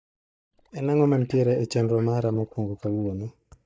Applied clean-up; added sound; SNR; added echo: neural mask model DeepFilterNet 3.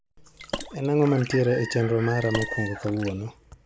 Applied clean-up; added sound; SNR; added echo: none; Chicken, rooster + Water / Splash, splatter; 10 dB; none.